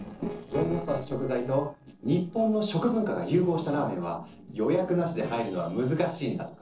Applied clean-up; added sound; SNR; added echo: neural separator model SepFormer DNS4.